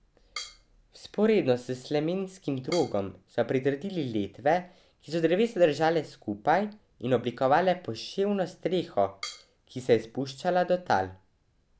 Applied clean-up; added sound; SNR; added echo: none; Drum kit; 19 dB; none.